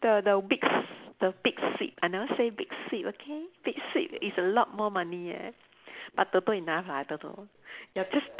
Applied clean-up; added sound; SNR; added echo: none; none; none; none.